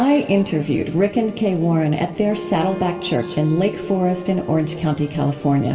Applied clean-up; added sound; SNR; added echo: none; Wind instrument, woodwind instrument; 13 dB; reverberation time 2.0 s.